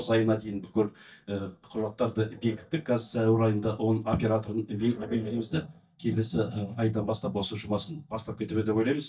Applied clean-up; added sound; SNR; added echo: neural mask model DeepFilterNet 3.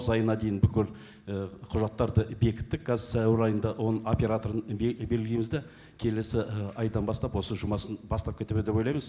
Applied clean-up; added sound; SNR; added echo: none; none; none; none.